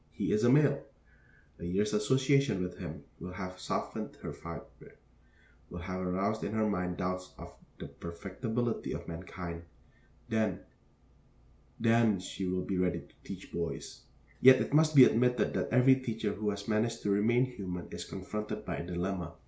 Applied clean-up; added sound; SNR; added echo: none; none; none; none.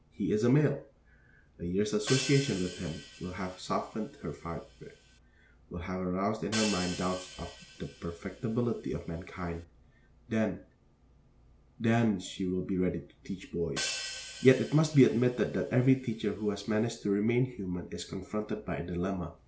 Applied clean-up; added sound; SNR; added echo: none; Hi-hat; 11 dB; none.